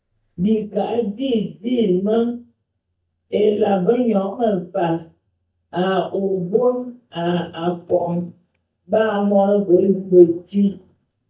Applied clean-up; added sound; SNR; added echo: neural mask model DeepFilterNet 3.